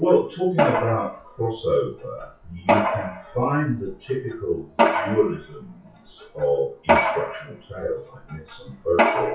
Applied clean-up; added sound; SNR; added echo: classical method WPE with log-MMSE.